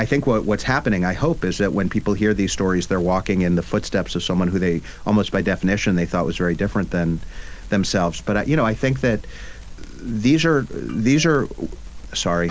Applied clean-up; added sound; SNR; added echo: none; Crackle; 13 dB; none.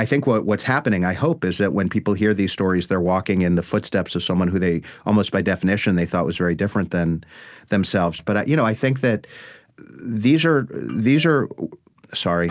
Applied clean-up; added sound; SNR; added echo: none; none; none; none.